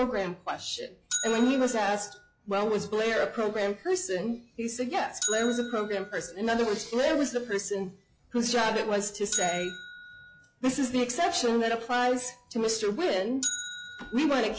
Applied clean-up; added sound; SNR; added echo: classical method log-MMSE.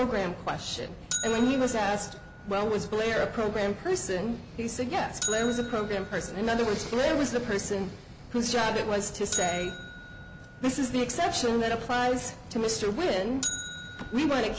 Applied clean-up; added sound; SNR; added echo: none; Bell; 13 dB; none.